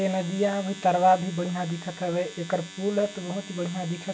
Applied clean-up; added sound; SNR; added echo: none; Domestic sounds, home sounds; 16 dB; none.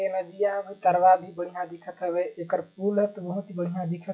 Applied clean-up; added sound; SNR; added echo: classical method log-MMSE.